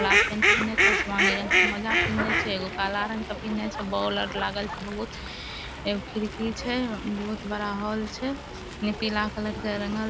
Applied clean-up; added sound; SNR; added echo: none; Fowl; -2 dB; none.